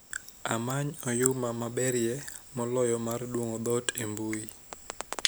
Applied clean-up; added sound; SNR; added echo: none; Crushing; 11 dB; none.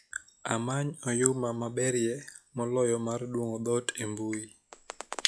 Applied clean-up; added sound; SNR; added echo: classical method log-MMSE.